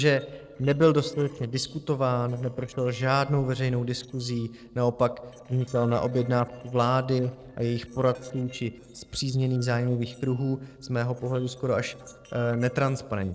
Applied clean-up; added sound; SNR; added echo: neural separator model SepFormer DNS4.